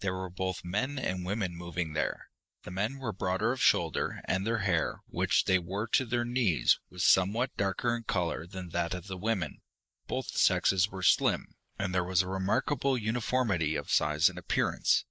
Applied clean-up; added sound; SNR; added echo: neural mask model Resemble Enhance denoiser.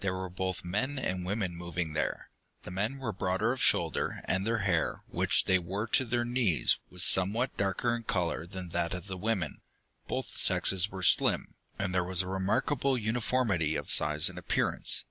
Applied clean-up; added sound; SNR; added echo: none; none; none; none.